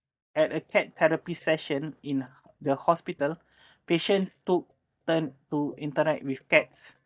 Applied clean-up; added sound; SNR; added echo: neural mask model DeepFilterNet 3.